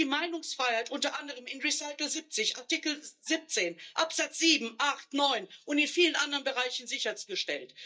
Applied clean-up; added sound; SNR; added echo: neural mask model DeepFilterNet 3.